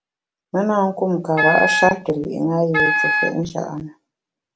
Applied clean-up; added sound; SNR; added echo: none; Wind instrument, woodwind instrument; 0 dB; none.